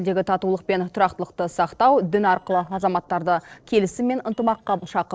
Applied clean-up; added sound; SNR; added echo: neural separator model SepFormer DNS4.